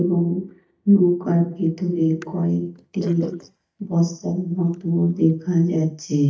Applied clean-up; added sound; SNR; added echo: neural mask model DeepFilterNet 3.